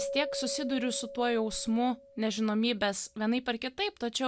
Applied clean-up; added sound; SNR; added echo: none; Keyboard (musical); 12 dB; none.